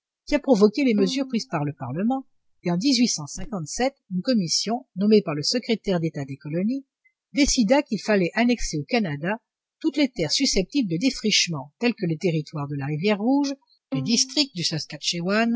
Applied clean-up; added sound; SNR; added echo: none; Bowed string instrument; 14 dB; none.